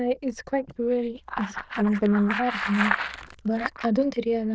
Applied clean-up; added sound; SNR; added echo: neural diffusion model UNIVERSE++.